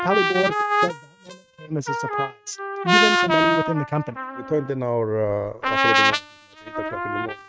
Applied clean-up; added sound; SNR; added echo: neural mask model RNNoise.